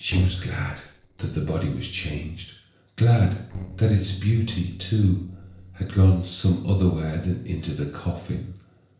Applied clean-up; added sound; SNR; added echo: neural separator model SepFormer DNS4.